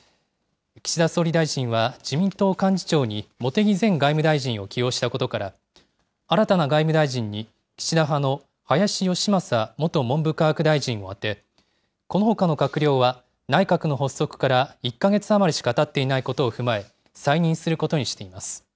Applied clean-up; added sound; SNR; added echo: none; none; none; none.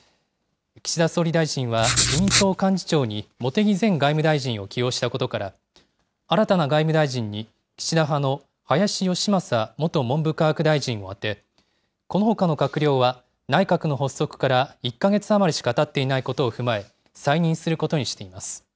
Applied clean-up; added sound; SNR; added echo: none; Writing; 0 dB; none.